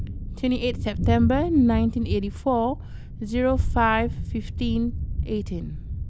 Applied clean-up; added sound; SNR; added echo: none; Thunder; 3 dB; none.